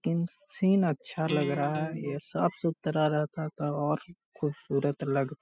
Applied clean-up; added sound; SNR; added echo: classical method spectral subtraction.